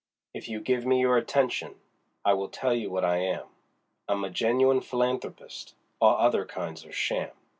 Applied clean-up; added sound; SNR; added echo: none; none; none; none.